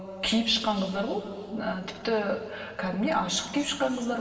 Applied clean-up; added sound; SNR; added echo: none; none; none; reverberation time 2.8 s.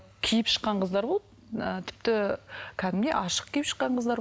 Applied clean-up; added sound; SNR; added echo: none; none; none; none.